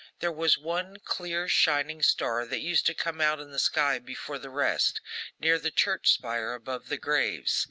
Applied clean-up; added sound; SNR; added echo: none; none; none; none.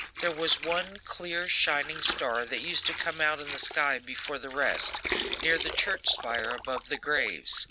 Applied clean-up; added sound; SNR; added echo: none; Water; 7 dB; none.